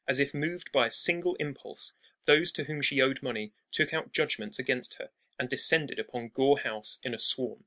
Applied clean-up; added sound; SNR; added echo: none; none; none; none.